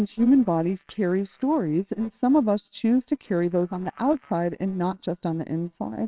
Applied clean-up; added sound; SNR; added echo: neural separator model SepFormer WHAMR!.